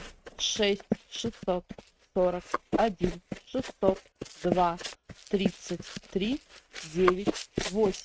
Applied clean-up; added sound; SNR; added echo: neural mask model RNNoise.